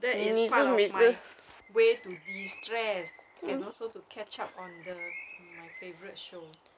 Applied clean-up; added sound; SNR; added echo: none; Bird; 18 dB; none.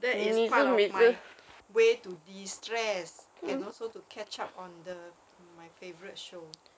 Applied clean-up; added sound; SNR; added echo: none; none; none; none.